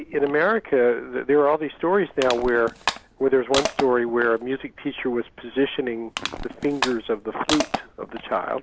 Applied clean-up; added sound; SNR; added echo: none; Crushing; 10 dB; none.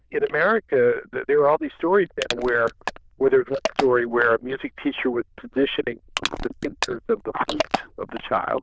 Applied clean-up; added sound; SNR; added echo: neural diffusion model UNIVERSE++.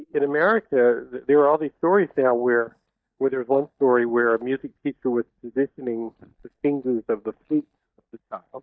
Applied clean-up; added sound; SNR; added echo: neural mask model DeepFilterNet 3.